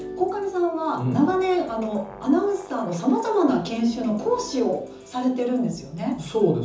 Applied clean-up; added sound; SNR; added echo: none; Brass instrument; 19 dB; reverberation time 0.6 s.